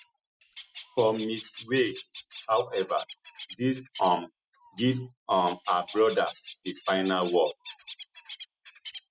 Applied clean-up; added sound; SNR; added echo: classical method spectral subtraction.